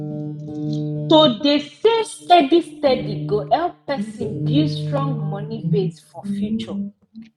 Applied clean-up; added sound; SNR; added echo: neural mask model RNNoise.